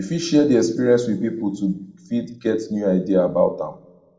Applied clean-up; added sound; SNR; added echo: none; none; none; reverberation time 0.7 s.